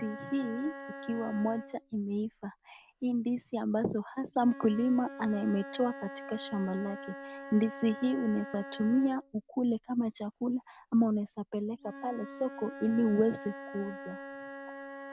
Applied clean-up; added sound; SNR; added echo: none; Wind instrument, woodwind instrument; 14 dB; none.